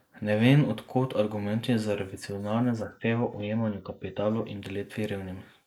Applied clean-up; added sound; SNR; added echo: neural mask model Resemble Enhance denoiser.